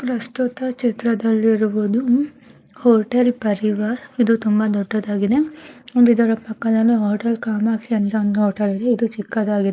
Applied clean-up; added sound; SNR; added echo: neural mask model Resemble Enhance denoiser.